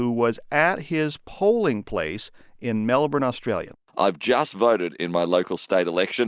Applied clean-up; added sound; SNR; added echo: none; none; none; none.